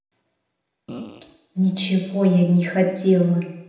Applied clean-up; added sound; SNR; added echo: none; Fart; 15 dB; reverberation time 0.9 s.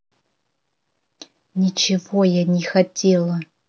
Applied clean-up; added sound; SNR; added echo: none; none; none; none.